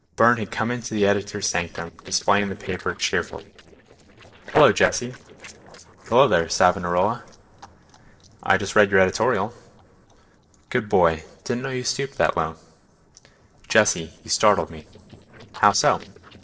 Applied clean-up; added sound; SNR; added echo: neural separator model SepFormer DNS4.